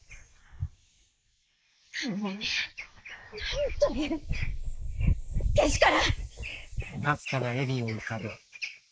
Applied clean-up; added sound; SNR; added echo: neural mask model Resemble Enhance denoiser.